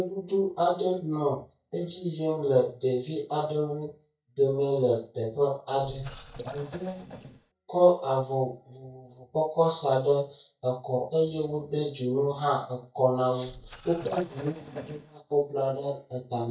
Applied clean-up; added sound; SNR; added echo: neural mask model DeepFilterNet 3.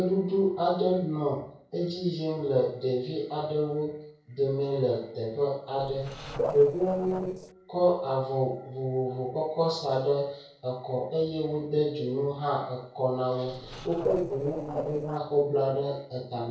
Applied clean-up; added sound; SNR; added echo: neural separator model SepFormer DNS4.